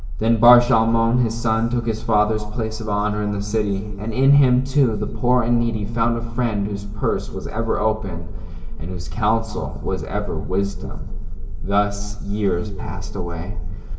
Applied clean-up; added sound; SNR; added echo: none; none; none; reverberation time 3.0 s.